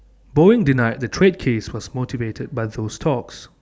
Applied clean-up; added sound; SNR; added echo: none; none; none; none.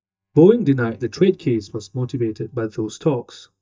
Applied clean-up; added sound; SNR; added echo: neural mask model DeepFilterNet 3.